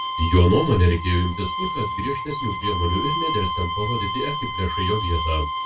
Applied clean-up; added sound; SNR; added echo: none; Bowed string instrument; 4 dB; reverberation time 0.2 s.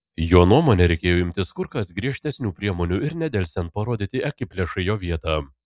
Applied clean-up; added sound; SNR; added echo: none; none; none; none.